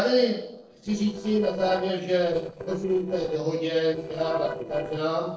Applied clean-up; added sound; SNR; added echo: neural separator model SepFormer DNS4.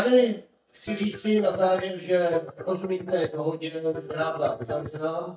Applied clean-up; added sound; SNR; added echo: neural mask model DeepFilterNet 3.